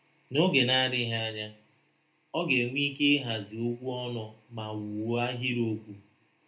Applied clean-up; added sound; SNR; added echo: none; none; none; reverberation time 0.3 s.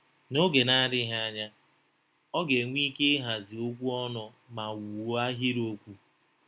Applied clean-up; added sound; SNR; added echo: none; none; none; none.